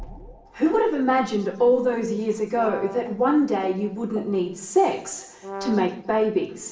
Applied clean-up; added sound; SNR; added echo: none; Brass instrument; 12 dB; reverberation time 0.8 s.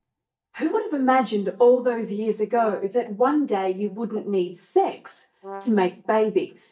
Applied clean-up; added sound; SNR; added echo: neural mask model DeepFilterNet 3.